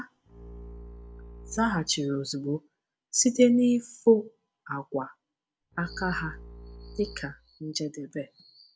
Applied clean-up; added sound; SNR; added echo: none; Bowed string instrument; 16 dB; none.